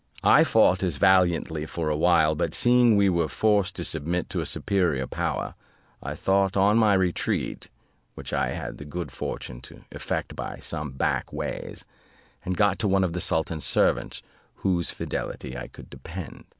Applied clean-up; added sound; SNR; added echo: none; none; none; none.